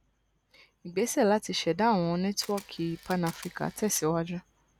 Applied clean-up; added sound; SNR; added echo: none; Camera; 19 dB; none.